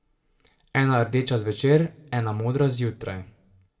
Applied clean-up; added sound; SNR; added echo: none; none; none; reverberation time 0.4 s.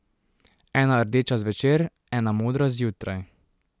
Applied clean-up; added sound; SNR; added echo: none; none; none; none.